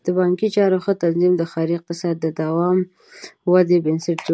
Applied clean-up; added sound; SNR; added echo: none; none; none; none.